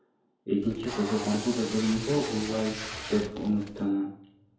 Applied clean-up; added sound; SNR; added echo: none; Packing tape, duct tape; 9 dB; reverberation time 2.3 s.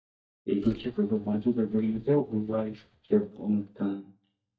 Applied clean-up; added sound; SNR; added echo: neural mask model DeepFilterNet 3.